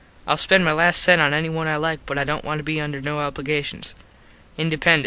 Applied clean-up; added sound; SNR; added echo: none; none; none; none.